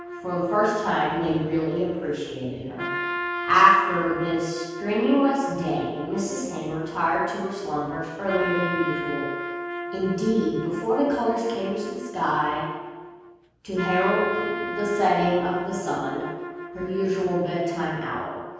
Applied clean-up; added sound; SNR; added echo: none; Trumpet; 8 dB; reverberation time 1.2 s.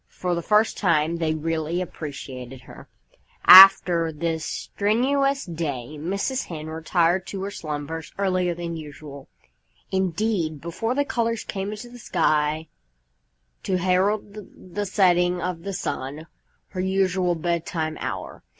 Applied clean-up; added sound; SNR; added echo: none; none; none; none.